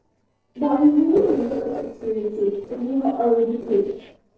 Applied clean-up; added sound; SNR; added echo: neural separator model SepFormer DNS4.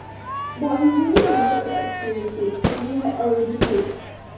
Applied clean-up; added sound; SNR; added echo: none; Crowd / Fireworks; 3 dB; reverberation time 0.6 s.